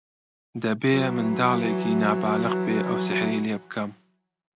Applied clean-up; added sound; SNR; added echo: none; Bowed string instrument; 3 dB; none.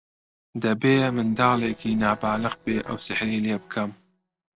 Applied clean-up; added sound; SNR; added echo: neural separator model SepFormer DNS4.